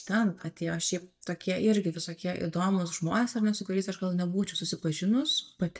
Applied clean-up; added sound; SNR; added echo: neural mask model DeepFilterNet 3.